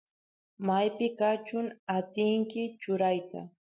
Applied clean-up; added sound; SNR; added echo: none; none; none; none.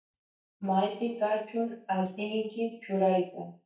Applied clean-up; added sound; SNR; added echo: neural mask model DeepFilterNet 3.